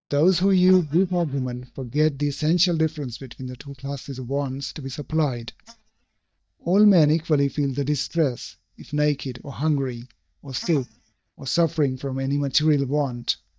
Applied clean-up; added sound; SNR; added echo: neural mask model DeepFilterNet 3.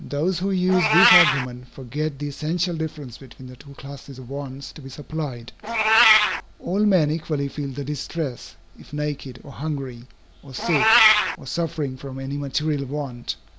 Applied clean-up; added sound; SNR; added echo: none; Meow; 0 dB; none.